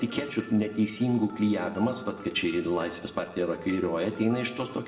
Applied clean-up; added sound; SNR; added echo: none; Mallet percussion; 18 dB; reverberation time 1.3 s.